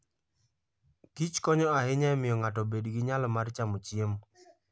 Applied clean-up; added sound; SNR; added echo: none; none; none; none.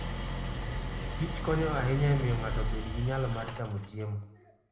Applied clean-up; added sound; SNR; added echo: none; Idling; 2 dB; reverberation time 0.9 s.